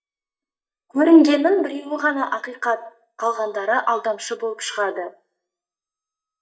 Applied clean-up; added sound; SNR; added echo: neural mask model DeepFilterNet 3.